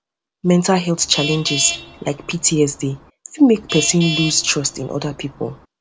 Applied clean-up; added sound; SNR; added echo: none; Traffic noise, roadway noise / Vehicle horn, car horn, honking; 10 dB; none.